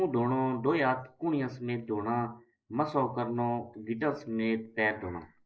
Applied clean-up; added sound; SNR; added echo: neural mask model Resemble Enhance denoiser.